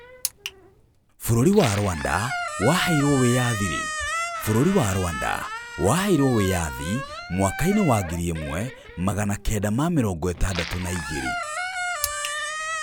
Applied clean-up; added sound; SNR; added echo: none; Squeak; 8 dB; none.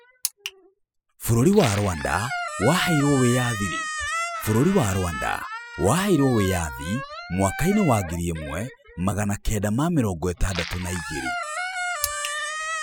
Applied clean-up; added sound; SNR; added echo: classical method spectral subtraction.